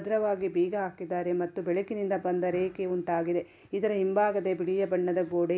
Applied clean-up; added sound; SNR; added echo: none; none; none; none.